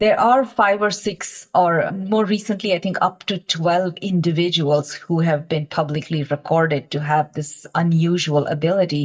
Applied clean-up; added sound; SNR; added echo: neural mask model DeepFilterNet 3.